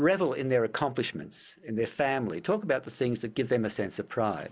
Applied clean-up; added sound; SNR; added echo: none; none; none; none.